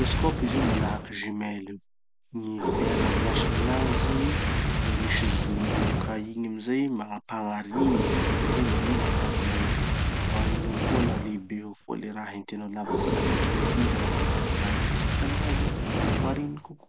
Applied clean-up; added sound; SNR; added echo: none; Fire; -5 dB; none.